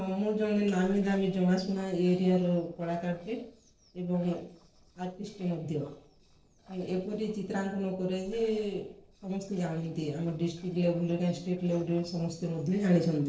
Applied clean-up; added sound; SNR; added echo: neural separator model SepFormer DNS4.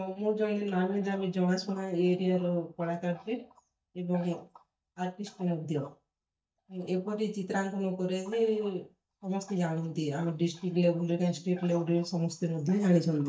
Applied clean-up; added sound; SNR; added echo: neural mask model DeepFilterNet 3.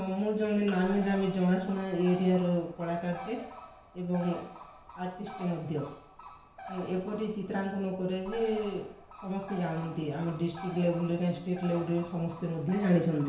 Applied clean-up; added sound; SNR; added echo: none; Bird; 16 dB; reverberation time 0.5 s.